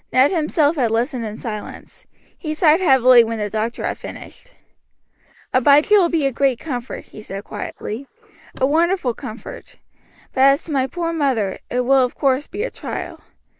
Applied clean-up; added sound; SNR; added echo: neural mask model Resemble Enhance denoiser.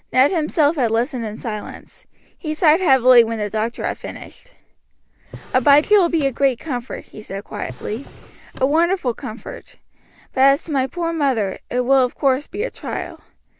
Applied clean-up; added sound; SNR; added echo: none; Drawer open or close; 20 dB; none.